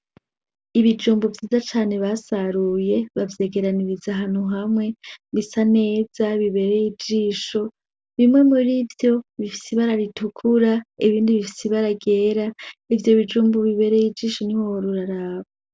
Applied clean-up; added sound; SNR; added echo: none; none; none; none.